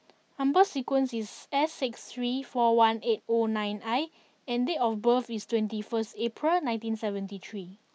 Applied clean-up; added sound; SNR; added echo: none; none; none; none.